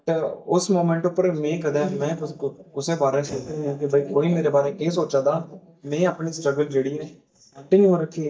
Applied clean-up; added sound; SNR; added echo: neural mask model DeepFilterNet 3.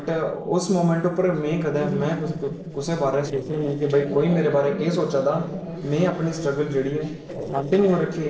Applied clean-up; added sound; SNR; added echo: neural separator model SepFormer DNS4.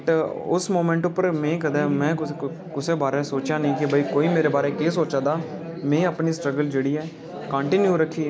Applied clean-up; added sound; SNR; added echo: none; none; none; none.